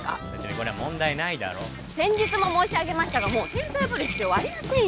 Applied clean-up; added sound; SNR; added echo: none; Bell; 11 dB; none.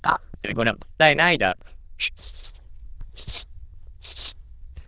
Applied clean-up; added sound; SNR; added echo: neural diffusion model UNIVERSE++.